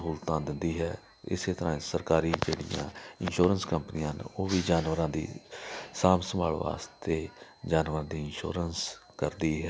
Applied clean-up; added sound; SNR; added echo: none; none; none; none.